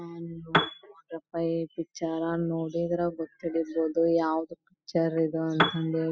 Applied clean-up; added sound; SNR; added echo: classical method spectral subtraction.